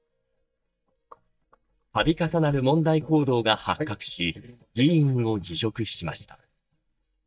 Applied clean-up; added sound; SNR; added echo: neural mask model DeepFilterNet 3.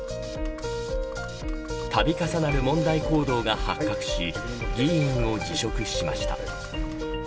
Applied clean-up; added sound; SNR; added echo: none; Computer keyboard; 14 dB; reverberation time 0.8 s.